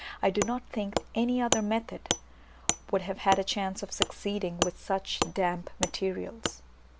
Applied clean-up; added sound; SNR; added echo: none; Wood; 5 dB; none.